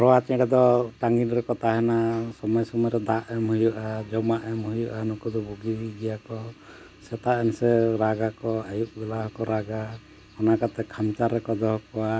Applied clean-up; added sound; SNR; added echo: none; none; none; none.